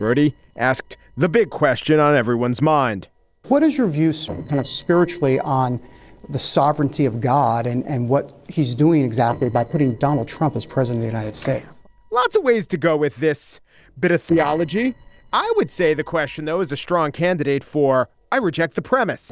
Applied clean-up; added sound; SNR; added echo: neural separator model SepFormer DNS4.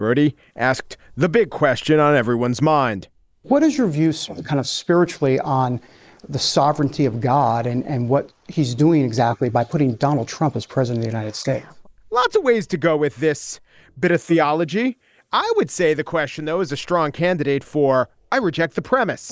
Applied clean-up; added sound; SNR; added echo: neural mask model Resemble Enhance denoiser.